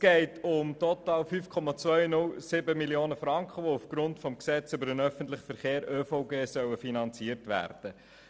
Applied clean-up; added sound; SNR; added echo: none; none; none; none.